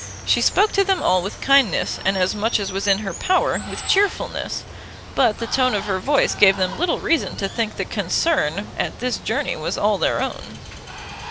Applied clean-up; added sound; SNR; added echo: none; Water; 13 dB; none.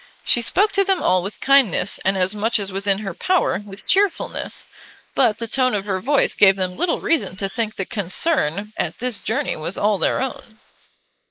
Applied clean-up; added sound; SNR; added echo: neural mask model Resemble Enhance denoiser.